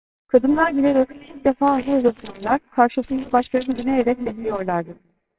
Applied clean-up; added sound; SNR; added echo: neural separator model SepFormer WHAMR!.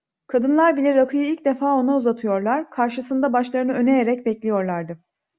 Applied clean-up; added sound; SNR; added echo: none; none; none; none.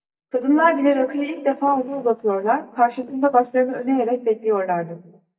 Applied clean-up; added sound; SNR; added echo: neural mask model DeepFilterNet 3.